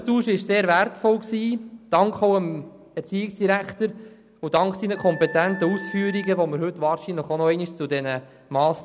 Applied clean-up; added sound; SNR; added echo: none; Wind instrument, woodwind instrument; 15 dB; none.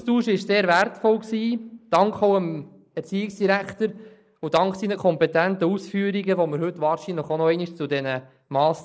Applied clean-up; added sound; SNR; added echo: neural mask model Resemble Enhance denoiser.